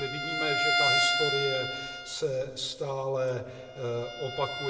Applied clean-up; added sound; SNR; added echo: none; Bowed string instrument; -2 dB; reverberation time 1.0 s.